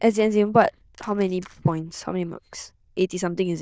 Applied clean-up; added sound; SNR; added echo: neural diffusion model UNIVERSE++.